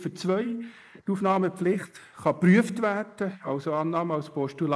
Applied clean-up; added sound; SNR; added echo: neural mask model Resemble Enhance denoiser.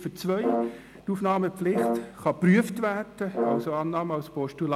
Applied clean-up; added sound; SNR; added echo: none; Brass instrument; 4 dB; none.